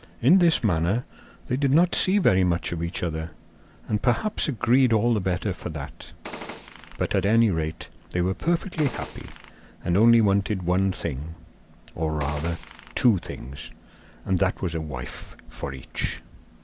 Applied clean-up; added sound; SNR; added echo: none; Gunshot, gunfire; 13 dB; none.